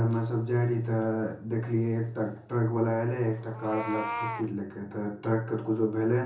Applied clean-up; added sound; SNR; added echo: none; Meow; 14 dB; reverberation time 0.6 s.